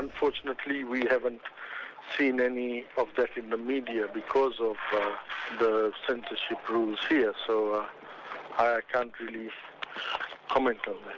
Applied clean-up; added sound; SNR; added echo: none; none; none; none.